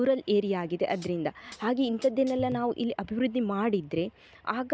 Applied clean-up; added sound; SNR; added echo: none; Hi-hat; 18 dB; none.